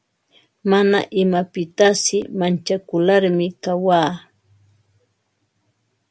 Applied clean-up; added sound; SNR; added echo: none; none; none; none.